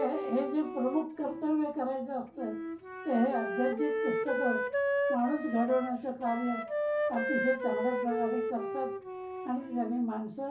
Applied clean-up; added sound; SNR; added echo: none; Wind instrument, woodwind instrument; 2 dB; reverberation time 0.4 s.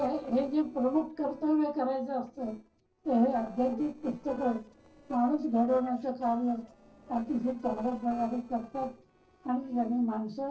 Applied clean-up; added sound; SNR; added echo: neural separator model SepFormer DNS4.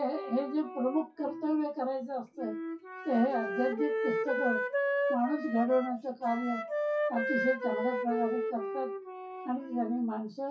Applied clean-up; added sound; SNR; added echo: classical method WPE with log-MMSE.